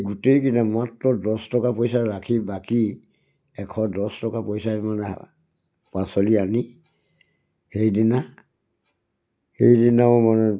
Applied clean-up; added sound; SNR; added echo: none; none; none; none.